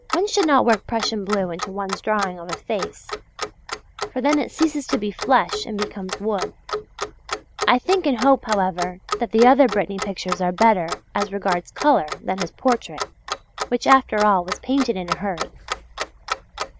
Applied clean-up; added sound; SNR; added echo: none; Clock; 9 dB; none.